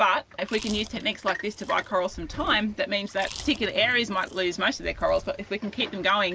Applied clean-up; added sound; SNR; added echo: none; Chewing, mastication; 16 dB; none.